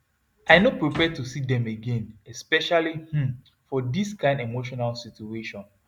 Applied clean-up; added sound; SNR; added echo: none; Bass drum; 12 dB; none.